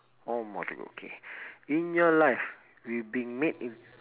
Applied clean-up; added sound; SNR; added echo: none; none; none; none.